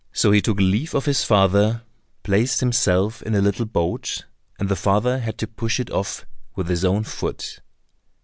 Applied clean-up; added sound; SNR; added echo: none; none; none; none.